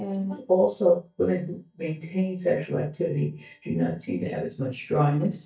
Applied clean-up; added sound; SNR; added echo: neural mask model DeepFilterNet 3.